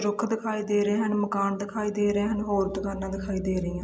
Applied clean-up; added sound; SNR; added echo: none; none; none; none.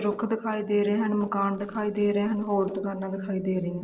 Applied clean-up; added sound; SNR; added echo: neural separator model SepFormer DNS4.